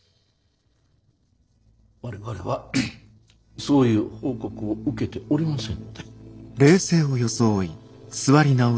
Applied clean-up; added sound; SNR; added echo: neural separator model SepFormer DNS4.